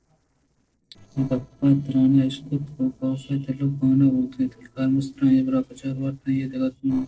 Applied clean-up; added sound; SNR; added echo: neural separator model SepFormer DNS4.